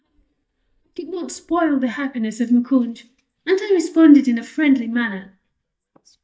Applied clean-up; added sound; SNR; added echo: neural mask model DeepFilterNet 3.